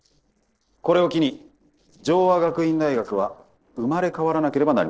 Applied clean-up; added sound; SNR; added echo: neural separator model SepFormer DNS4.